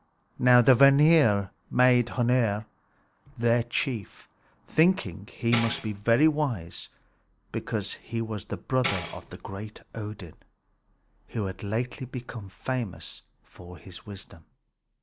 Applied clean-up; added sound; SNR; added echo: none; Tambourine; 10 dB; none.